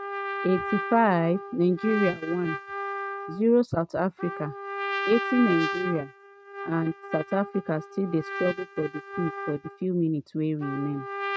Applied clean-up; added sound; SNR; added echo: neural mask model RNNoise.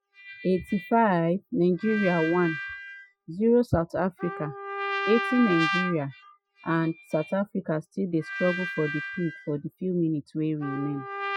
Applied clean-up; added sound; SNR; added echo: classical method Wiener filter.